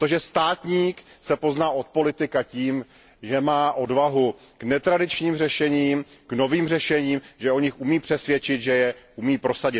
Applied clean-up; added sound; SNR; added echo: none; none; none; none.